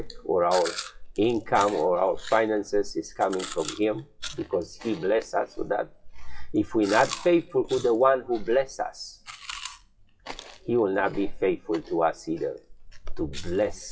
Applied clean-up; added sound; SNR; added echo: classical method WPE with log-MMSE.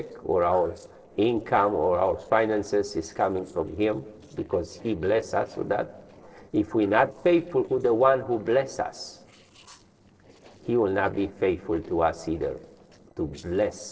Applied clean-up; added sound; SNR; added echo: neural separator model SepFormer DNS4.